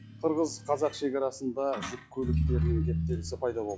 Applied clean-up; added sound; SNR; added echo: classical method log-MMSE.